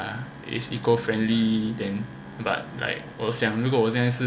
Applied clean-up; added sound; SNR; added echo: none; Bowed string instrument + Bowed string instrument; 18 dB; none.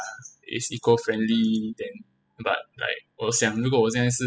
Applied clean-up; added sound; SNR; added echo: classical method spectral subtraction.